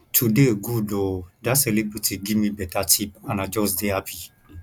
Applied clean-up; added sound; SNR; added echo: none; none; none; none.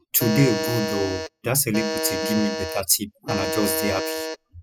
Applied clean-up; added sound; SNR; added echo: classical method spectral subtraction.